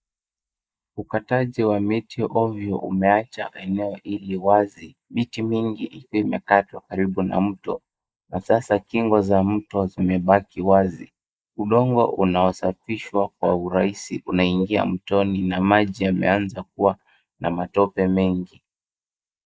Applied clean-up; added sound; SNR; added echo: neural mask model Resemble Enhance denoiser.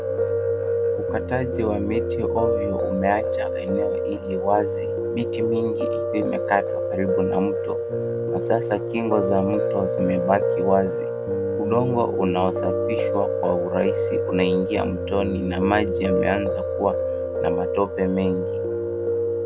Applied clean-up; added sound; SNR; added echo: none; Piano; -2 dB; none.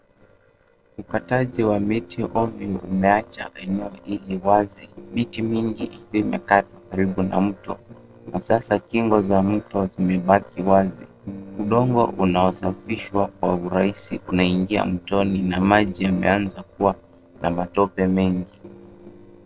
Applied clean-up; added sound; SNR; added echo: neural separator model SepFormer DNS4.